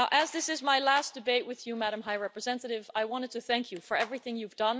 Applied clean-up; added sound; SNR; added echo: none; Clapping; 15 dB; none.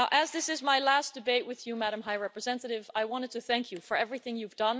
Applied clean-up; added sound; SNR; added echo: none; none; none; none.